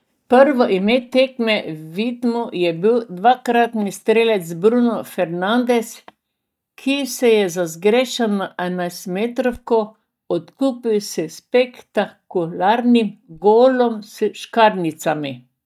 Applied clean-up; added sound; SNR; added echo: neural mask model DeepFilterNet 3.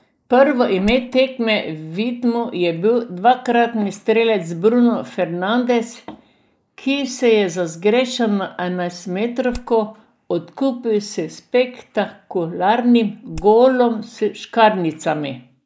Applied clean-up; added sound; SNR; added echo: neural mask model Resemble Enhance denoiser.